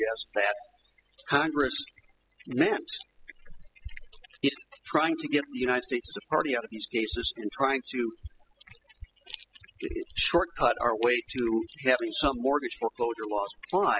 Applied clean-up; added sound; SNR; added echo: classical method spectral subtraction.